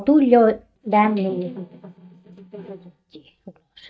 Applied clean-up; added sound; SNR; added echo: neural mask model DeepFilterNet 3.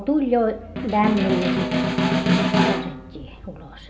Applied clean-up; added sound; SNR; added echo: none; Snare drum; -2 dB; reverberation time 1.0 s.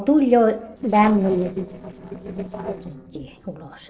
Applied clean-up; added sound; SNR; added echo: neural separator model SepFormer DNS4.